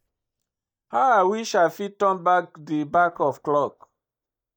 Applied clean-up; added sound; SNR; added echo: neural mask model DeepFilterNet 3.